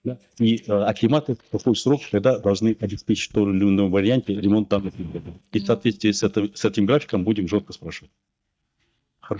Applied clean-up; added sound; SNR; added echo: neural mask model DeepFilterNet 3.